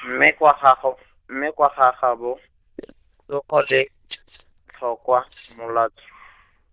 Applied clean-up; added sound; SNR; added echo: neural diffusion model UNIVERSE++.